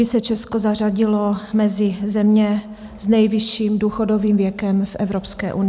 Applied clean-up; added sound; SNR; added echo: none; none; none; none.